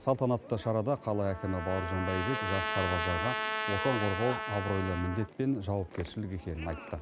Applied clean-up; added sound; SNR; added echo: none; Trumpet; 5 dB; none.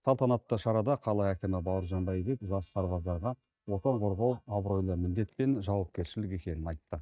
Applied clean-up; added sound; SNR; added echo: neural mask model DeepFilterNet 3.